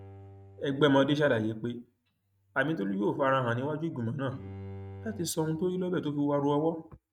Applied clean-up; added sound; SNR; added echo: neural mask model RNNoise.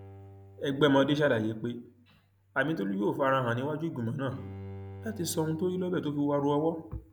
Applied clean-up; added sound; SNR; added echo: none; Bowed string instrument; 19 dB; none.